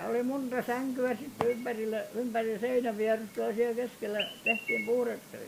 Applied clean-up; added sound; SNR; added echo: none; Chirp, tweet; 9 dB; none.